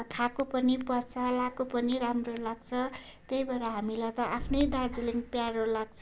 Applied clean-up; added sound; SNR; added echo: none; none; none; none.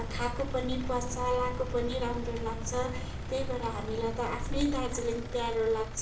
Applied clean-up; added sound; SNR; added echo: none; Engine; 5 dB; reverberation time 0.7 s.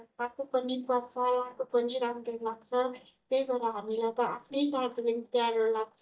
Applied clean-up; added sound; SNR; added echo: neural mask model DeepFilterNet 3.